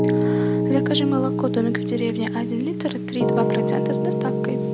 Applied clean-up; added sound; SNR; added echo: none; Piano; -4 dB; none.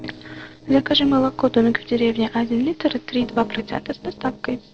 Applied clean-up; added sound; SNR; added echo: neural separator model SepFormer DNS4.